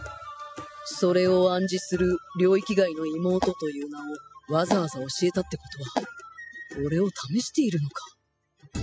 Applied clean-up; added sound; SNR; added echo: classical method spectral subtraction.